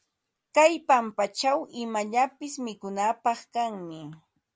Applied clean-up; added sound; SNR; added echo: none; none; none; none.